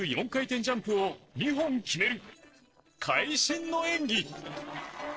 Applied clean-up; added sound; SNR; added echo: neural separator model SepFormer DNS4.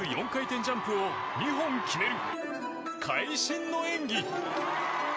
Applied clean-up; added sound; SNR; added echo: none; none; none; none.